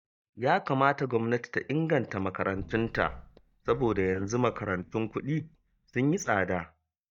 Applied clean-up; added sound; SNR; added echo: neural mask model DeepFilterNet 3.